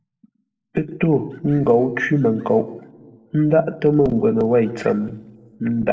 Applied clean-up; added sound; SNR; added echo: neural separator model SepFormer DNS4.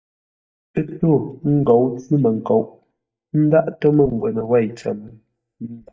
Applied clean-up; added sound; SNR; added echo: neural mask model DeepFilterNet 3.